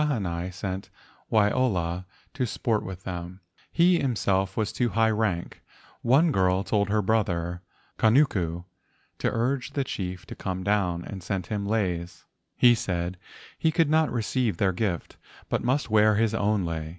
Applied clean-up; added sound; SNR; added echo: none; none; none; none.